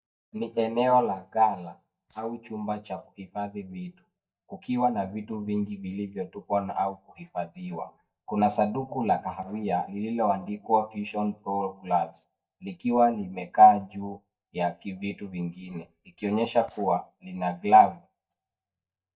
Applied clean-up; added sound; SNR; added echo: neural mask model DeepFilterNet 3.